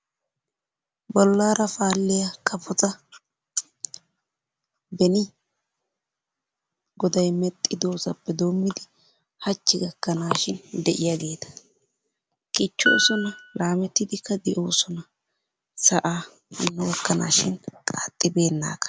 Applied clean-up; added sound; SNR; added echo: none; Piano; 1 dB; none.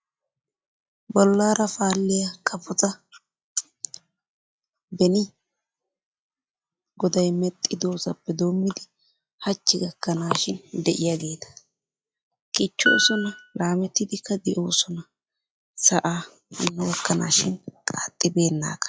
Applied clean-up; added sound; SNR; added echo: classical method log-MMSE.